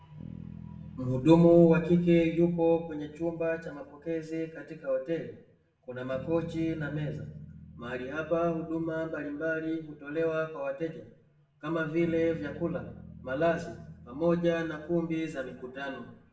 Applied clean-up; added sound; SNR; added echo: none; Bass guitar; 20 dB; reverberation time 0.6 s.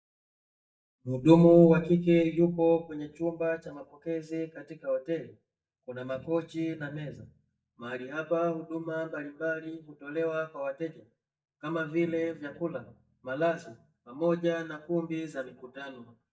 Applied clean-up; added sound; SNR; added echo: neural mask model DeepFilterNet 3.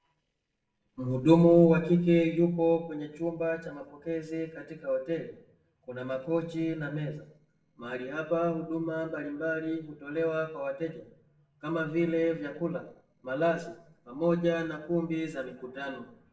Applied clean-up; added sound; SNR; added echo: neural separator model SepFormer DNS4.